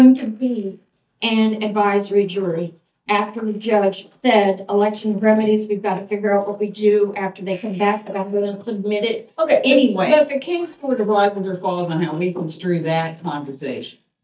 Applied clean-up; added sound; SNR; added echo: neural mask model DeepFilterNet 3.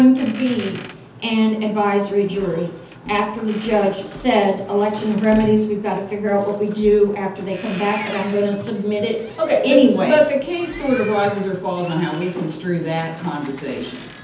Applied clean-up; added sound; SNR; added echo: none; Boat, Water vehicle; 17 dB; reverberation time 0.5 s.